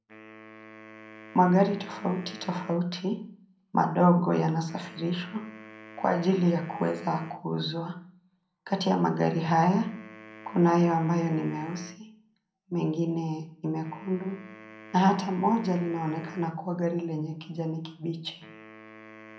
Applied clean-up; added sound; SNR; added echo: none; Wind instrument, woodwind instrument; 20 dB; reverberation time 0.6 s.